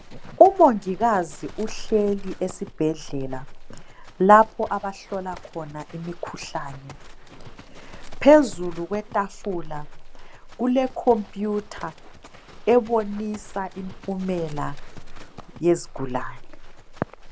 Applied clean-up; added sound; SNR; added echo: none; Livestock, farm animals, working animals; 12 dB; none.